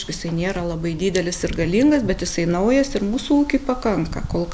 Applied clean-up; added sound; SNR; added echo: none; none; none; none.